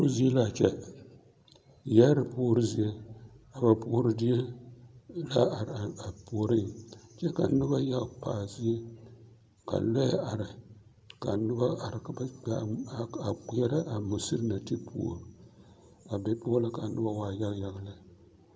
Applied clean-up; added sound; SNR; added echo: none; none; none; none.